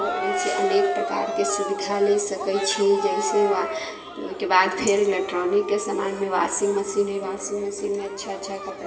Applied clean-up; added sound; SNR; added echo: none; Cheering; 8 dB; reverberation time 1.4 s.